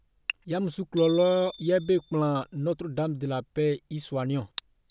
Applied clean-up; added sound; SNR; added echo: none; Bicycle bell; 20 dB; none.